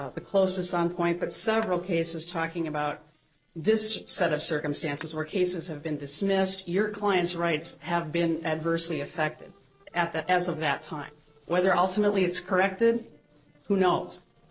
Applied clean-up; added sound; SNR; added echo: neural separator model SepFormer DNS4.